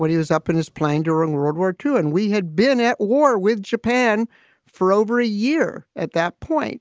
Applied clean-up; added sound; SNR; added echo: none; none; none; none.